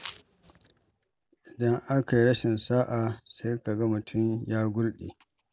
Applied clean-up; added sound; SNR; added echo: none; none; none; none.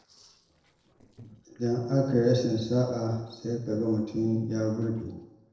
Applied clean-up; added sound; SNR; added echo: neural separator model SepFormer DNS4.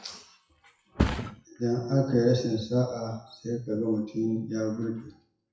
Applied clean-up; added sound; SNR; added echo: classical method WPE with log-MMSE.